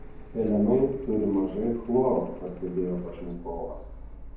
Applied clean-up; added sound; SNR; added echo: none; Printer; 13 dB; reverberation time 0.9 s.